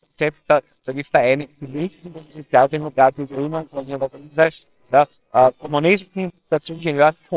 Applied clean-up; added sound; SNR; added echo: neural separator model SepFormer WHAMR!.